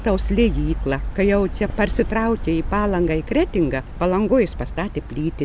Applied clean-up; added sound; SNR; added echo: none; none; none; none.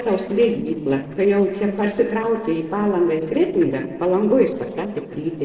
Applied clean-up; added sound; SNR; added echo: neural separator model SepFormer DNS4.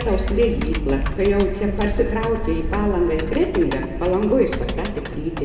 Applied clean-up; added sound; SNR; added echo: none; Typing; 14 dB; reverberation time 2.0 s.